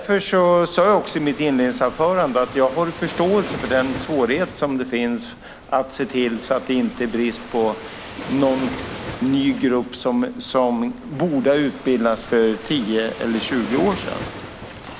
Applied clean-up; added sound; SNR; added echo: none; Waves, surf; 14 dB; none.